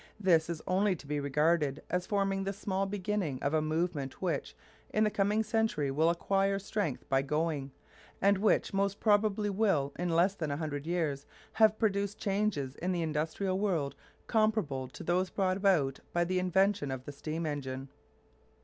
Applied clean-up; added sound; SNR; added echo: none; none; none; none.